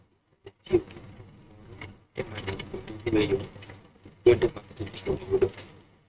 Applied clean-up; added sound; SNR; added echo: neural mask model RNNoise.